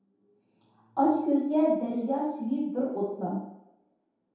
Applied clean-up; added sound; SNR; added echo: none; none; none; reverberation time 0.8 s.